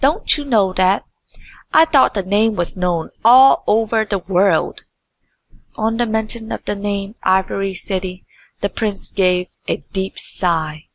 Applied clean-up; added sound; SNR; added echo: none; none; none; none.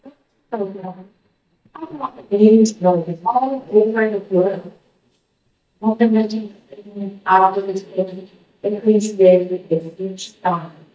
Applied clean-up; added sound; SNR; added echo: neural mask model DeepFilterNet 3.